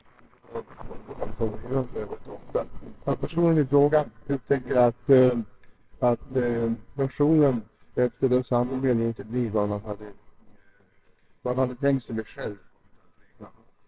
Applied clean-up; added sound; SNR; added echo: neural separator model SepFormer WHAMR!.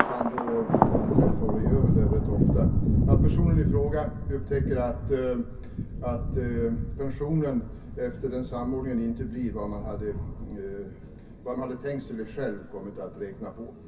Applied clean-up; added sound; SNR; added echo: none; Thunder; -4 dB; reverberation time 0.3 s.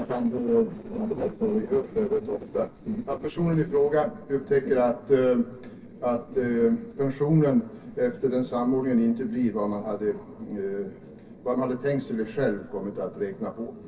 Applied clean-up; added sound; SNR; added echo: neural separator model SepFormer DNS4.